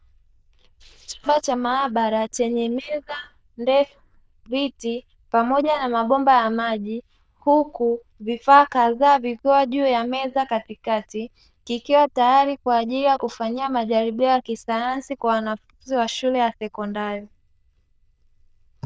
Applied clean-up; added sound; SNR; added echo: neural diffusion model UNIVERSE++.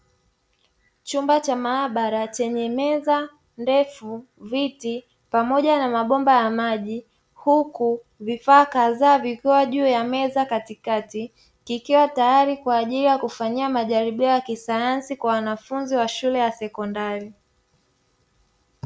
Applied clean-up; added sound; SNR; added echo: none; none; none; none.